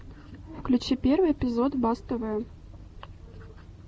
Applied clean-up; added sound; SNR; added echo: none; none; none; none.